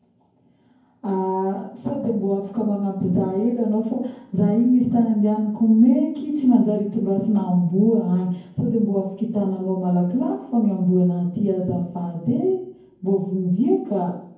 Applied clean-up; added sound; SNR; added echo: none; none; none; reverberation time 0.9 s.